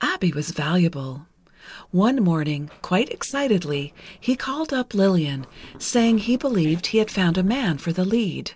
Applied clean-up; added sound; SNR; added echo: neural separator model SepFormer DNS4.